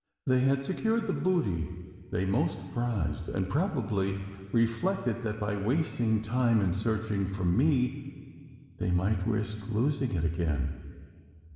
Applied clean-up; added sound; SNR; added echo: none; none; none; reverberation time 2.8 s.